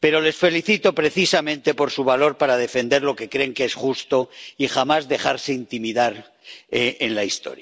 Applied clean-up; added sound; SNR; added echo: none; none; none; none.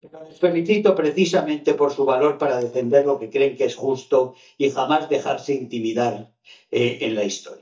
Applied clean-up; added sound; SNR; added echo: neural mask model DeepFilterNet 3.